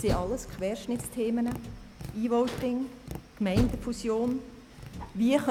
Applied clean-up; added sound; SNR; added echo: none; Tap + Door; 7 dB; none.